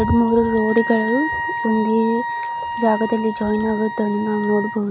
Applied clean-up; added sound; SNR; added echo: none; Wind instrument, woodwind instrument; 7 dB; none.